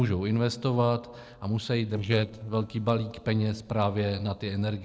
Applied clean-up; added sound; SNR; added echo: neural separator model SepFormer DNS4.